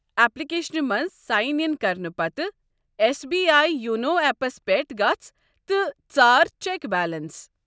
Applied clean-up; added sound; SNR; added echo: none; none; none; none.